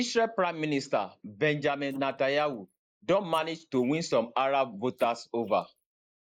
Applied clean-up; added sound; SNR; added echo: neural mask model Resemble Enhance denoiser.